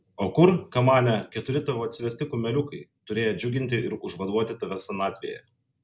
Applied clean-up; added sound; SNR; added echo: none; none; none; none.